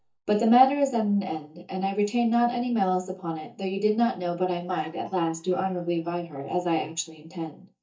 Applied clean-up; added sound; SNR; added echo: neural mask model DeepFilterNet 3.